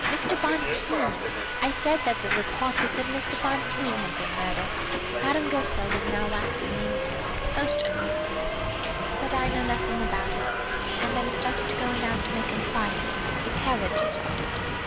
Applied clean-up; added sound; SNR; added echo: none; Subway, metro, underground; -3 dB; none.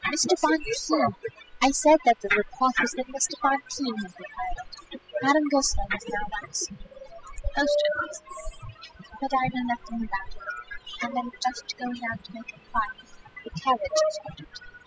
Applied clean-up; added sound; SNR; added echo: classical method spectral subtraction.